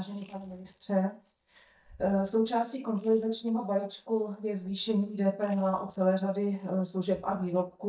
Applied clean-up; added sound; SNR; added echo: neural mask model DeepFilterNet 3.